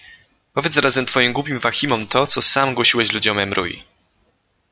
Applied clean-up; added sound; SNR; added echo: none; Coin (dropping); 14 dB; none.